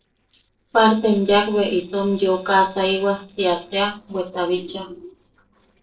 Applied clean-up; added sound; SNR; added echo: neural separator model SepFormer DNS4.